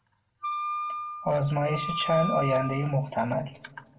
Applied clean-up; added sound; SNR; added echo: none; Wind instrument, woodwind instrument; 5 dB; reverberation time 2.0 s.